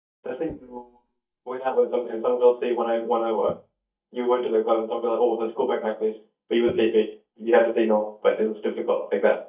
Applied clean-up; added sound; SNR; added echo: neural mask model DeepFilterNet 3.